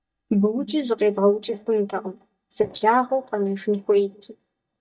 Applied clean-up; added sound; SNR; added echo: neural mask model DeepFilterNet 3.